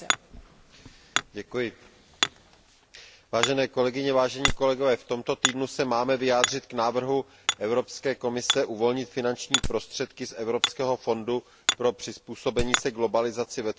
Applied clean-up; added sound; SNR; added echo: none; Hammer + Wood; 5 dB; none.